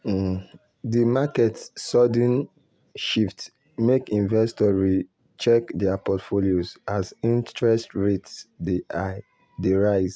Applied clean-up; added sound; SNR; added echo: none; none; none; none.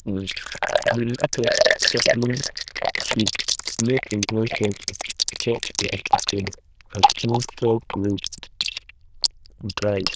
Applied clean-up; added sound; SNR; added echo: neural diffusion model UNIVERSE++.